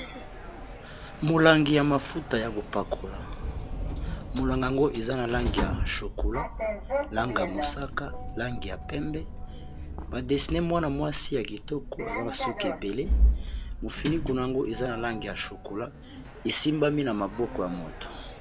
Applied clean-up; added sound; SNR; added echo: none; Sliding door; 4 dB; none.